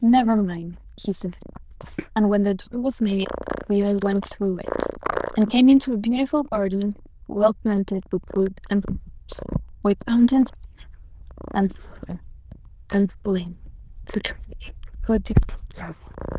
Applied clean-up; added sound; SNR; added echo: neural diffusion model UNIVERSE++.